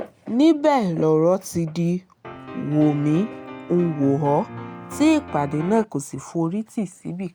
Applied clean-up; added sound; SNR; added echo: none; Piano; 14 dB; none.